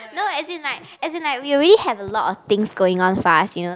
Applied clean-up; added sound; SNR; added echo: none; none; none; none.